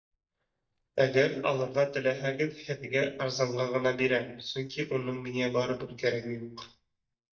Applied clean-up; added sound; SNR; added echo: neural mask model DeepFilterNet 3.